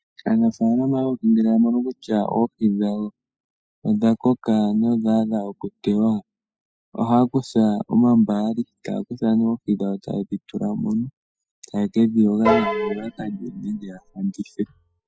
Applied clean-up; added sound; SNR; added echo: classical method spectral subtraction.